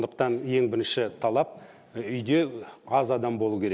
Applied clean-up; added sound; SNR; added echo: none; none; none; none.